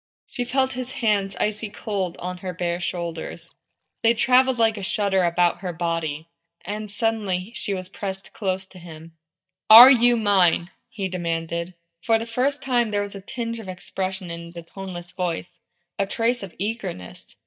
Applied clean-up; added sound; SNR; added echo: neural mask model DeepFilterNet 3.